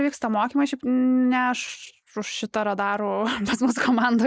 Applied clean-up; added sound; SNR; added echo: neural mask model Resemble Enhance denoiser.